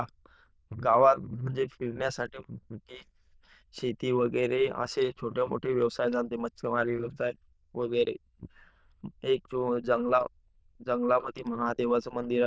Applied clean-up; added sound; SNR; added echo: neural diffusion model UNIVERSE++.